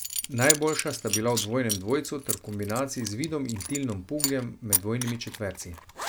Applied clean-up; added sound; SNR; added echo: none; Coin (dropping) / Zipper (clothing); 4 dB; none.